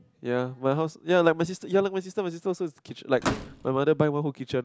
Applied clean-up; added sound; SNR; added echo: none; Slam / Microwave oven; 6 dB; none.